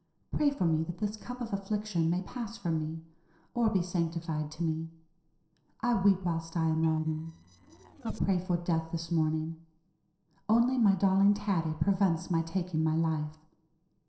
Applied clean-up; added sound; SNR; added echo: neural separator model SepFormer DNS4.